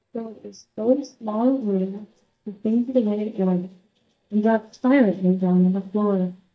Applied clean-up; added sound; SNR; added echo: neural mask model DeepFilterNet 3.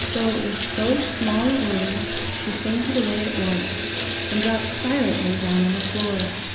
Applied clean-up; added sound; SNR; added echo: none; Bathtub (filling or washing) / Water tap, faucet; 1 dB; reverberation time 0.8 s.